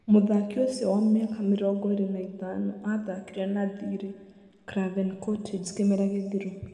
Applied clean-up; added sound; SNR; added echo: none; none; none; reverberation time 1.9 s.